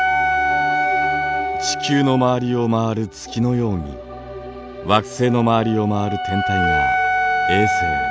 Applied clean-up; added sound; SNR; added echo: none; Wind instrument, woodwind instrument; 1 dB; none.